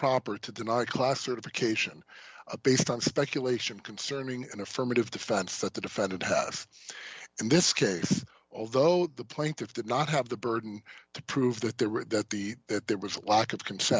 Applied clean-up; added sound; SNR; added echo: none; none; none; none.